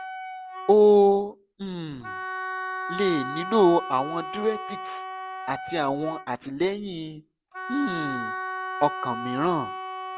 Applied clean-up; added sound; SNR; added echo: none; Wind instrument, woodwind instrument; 9 dB; none.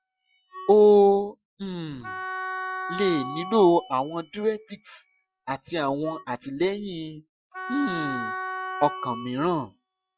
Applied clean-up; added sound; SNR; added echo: classical method Wiener filter.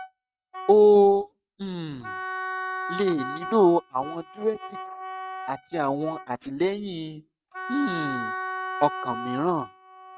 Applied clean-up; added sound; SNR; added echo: neural mask model RNNoise.